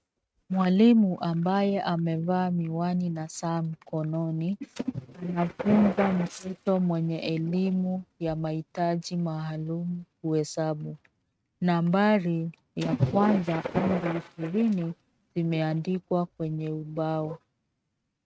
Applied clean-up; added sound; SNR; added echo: neural mask model RNNoise.